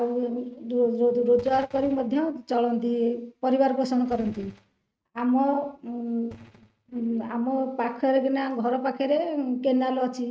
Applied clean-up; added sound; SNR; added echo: neural mask model RNNoise.